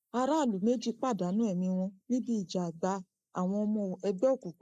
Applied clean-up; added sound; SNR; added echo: neural mask model Resemble Enhance denoiser.